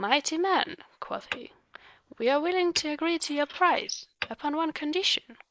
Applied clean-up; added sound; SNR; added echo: neural mask model Resemble Enhance denoiser.